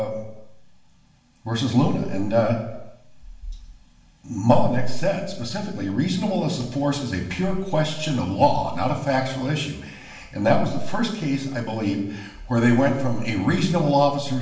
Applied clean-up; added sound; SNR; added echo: none; none; none; reverberation time 0.9 s.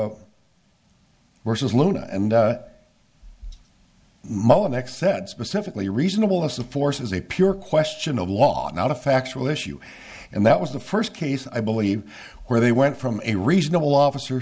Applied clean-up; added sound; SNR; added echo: none; none; none; none.